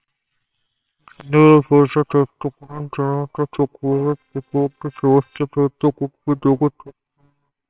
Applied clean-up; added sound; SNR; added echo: neural separator model SepFormer WHAMR!.